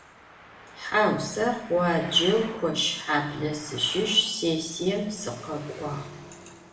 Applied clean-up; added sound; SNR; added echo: none; Traffic noise, roadway noise; 18 dB; reverberation time 0.8 s.